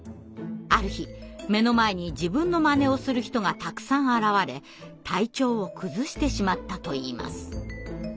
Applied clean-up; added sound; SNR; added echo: none; none; none; none.